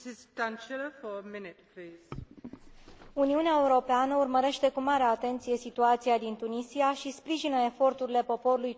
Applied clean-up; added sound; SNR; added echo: none; none; none; none.